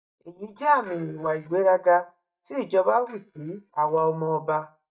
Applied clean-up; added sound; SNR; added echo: neural mask model DeepFilterNet 3.